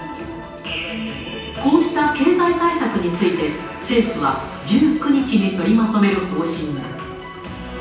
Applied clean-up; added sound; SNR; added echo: none; none; none; reverberation time 0.9 s.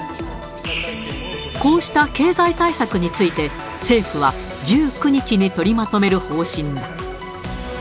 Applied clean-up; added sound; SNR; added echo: none; none; none; none.